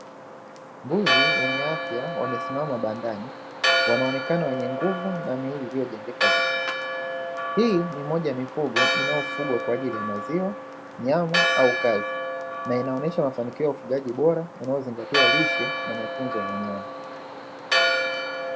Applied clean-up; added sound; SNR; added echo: none; Church bell; -1 dB; none.